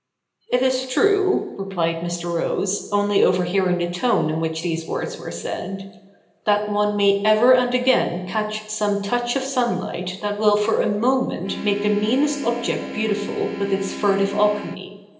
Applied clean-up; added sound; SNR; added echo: none; Organ; 10 dB; reverberation time 0.9 s.